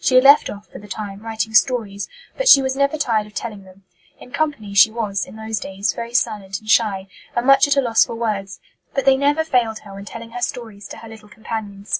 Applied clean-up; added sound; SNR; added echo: none; none; none; none.